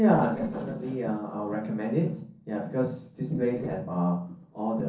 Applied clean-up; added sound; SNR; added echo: neural separator model SepFormer DNS4.